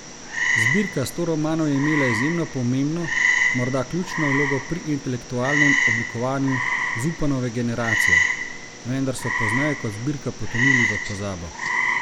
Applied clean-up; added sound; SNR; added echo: none; Frog; 0 dB; none.